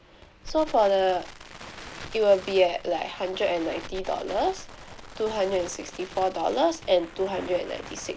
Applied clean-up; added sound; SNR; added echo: none; Crackle; 15 dB; none.